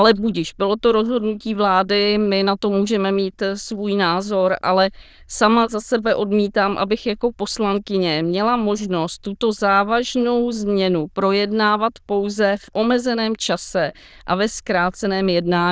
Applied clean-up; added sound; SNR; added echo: neural diffusion model UNIVERSE++.